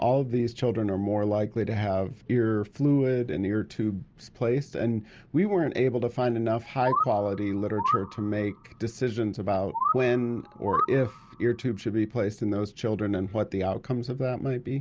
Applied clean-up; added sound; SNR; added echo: none; Bird; 6 dB; none.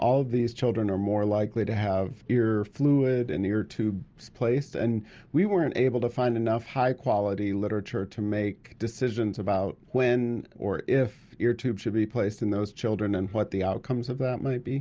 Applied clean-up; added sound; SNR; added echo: none; none; none; none.